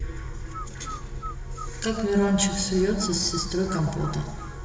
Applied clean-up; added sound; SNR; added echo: none; Bird; 15 dB; reverberation time 1.3 s.